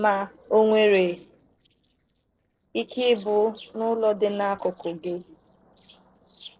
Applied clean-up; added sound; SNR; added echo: neural separator model SepFormer DNS4.